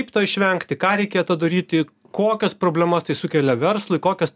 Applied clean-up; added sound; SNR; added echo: none; none; none; none.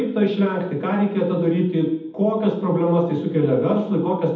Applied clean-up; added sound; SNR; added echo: none; none; none; reverberation time 0.8 s.